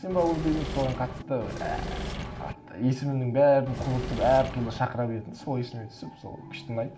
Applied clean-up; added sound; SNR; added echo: none; Engine / Mechanisms; 7 dB; reverberation time 0.8 s.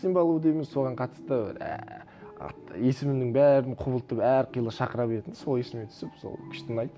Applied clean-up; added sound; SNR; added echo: none; none; none; none.